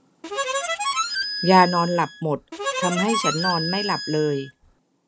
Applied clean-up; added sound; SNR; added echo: none; Harmonica; 4 dB; none.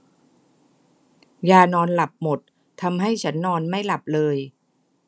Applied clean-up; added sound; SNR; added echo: none; none; none; none.